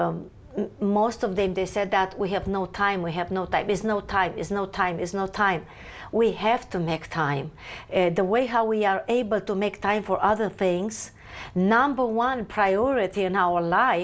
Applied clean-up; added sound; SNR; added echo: none; none; none; none.